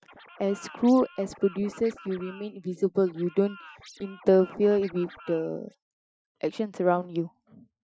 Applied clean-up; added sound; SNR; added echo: classical method Wiener filter.